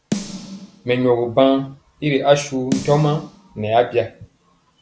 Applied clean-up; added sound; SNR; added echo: none; Snare drum; 12 dB; none.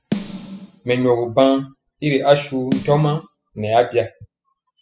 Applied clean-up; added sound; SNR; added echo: classical method spectral subtraction.